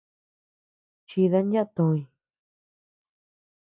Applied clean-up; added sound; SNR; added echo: none; none; none; none.